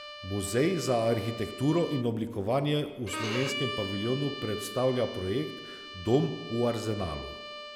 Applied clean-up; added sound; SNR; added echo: none; Bowed string instrument; 11 dB; none.